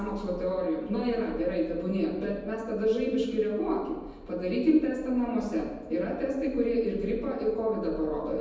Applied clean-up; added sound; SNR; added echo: none; Subway, metro, underground; 18 dB; reverberation time 1.1 s.